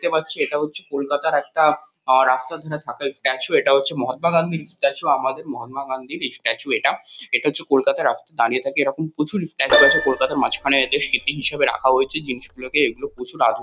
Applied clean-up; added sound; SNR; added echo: none; Keyboard (musical); 4 dB; none.